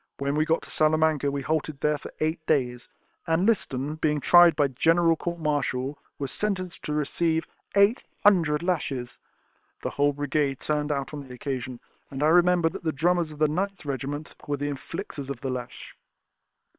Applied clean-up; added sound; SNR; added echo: neural separator model SepFormer WHAM!.